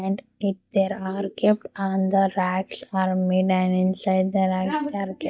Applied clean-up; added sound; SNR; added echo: neural mask model DeepFilterNet 3.